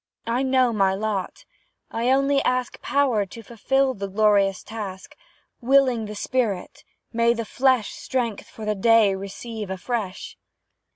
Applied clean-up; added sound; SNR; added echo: none; none; none; none.